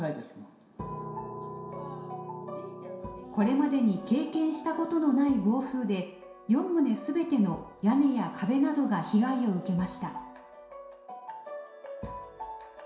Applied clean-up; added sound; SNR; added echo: none; Wind instrument, woodwind instrument; 19 dB; reverberation time 0.7 s.